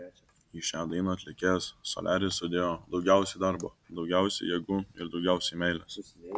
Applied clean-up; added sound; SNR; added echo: none; none; none; none.